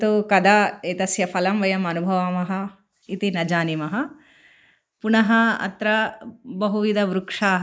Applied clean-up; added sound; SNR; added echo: neural mask model Resemble Enhance denoiser.